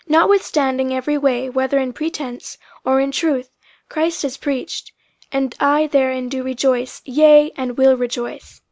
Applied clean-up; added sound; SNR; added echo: none; none; none; none.